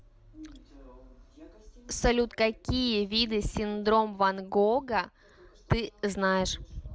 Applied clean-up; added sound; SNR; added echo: none; none; none; none.